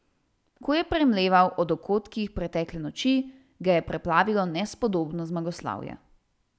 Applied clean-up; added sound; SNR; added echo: none; none; none; none.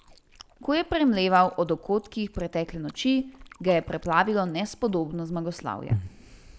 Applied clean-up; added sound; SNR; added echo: none; Chewing, mastication; 14 dB; none.